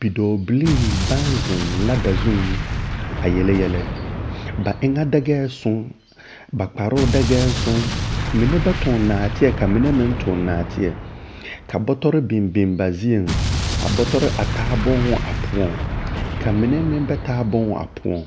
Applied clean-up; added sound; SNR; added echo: none; Explosion; 4 dB; none.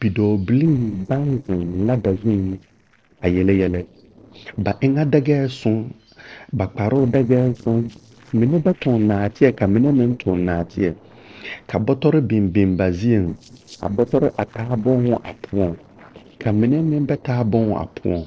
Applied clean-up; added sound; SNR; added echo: neural separator model SepFormer DNS4.